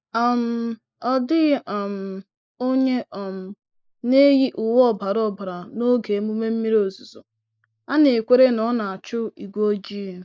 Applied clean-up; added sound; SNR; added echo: neural mask model Resemble Enhance denoiser.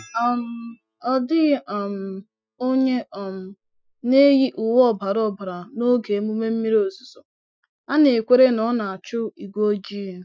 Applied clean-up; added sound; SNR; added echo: classical method Wiener filter.